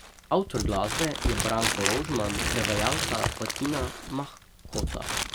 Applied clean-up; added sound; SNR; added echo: none; Crumpling, crinkling; 0 dB; none.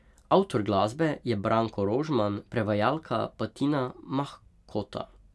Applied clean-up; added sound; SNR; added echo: none; none; none; none.